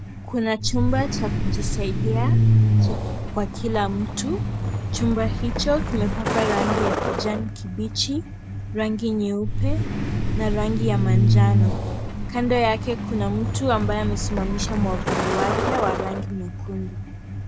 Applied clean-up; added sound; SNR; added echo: none; Truck; -4 dB; none.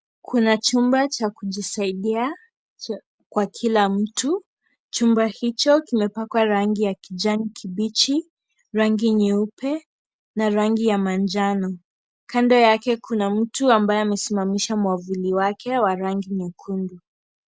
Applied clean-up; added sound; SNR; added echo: none; none; none; none.